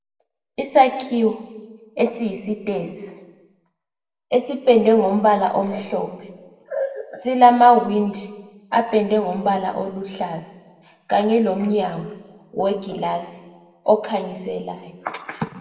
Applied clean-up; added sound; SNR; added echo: none; none; none; reverberation time 1.1 s.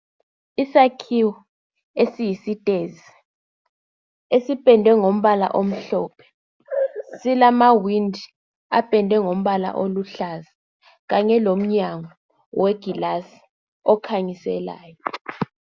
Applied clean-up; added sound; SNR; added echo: none; none; none; none.